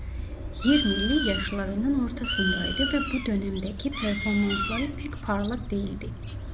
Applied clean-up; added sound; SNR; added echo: none; Bird; 3 dB; none.